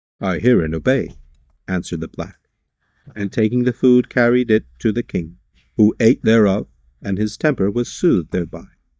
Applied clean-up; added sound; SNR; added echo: neural mask model DeepFilterNet 3.